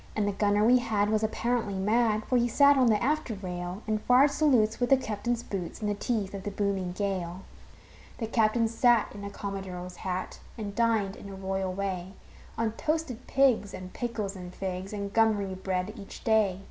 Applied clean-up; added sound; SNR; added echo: none; none; none; none.